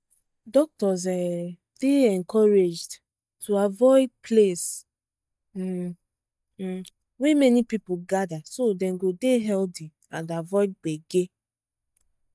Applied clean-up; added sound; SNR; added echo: neural mask model DeepFilterNet 3.